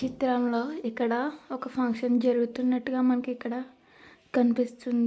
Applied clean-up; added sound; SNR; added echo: none; none; none; none.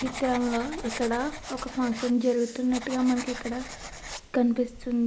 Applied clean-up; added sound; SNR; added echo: none; Writing; 12 dB; none.